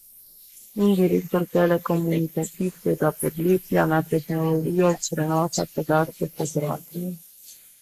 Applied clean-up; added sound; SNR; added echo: neural mask model Resemble Enhance denoiser.